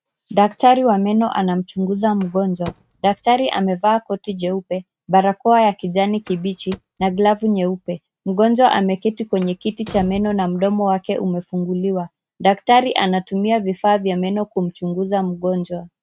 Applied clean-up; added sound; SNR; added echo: neural mask model RNNoise.